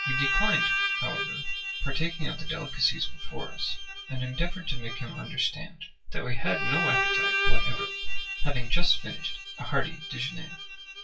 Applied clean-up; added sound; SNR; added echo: classical method WPE with log-MMSE.